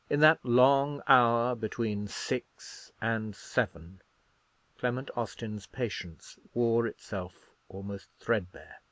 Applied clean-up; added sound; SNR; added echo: none; none; none; none.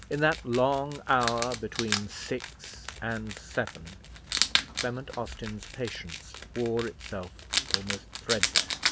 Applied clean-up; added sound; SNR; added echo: none; Wild animals; 2 dB; none.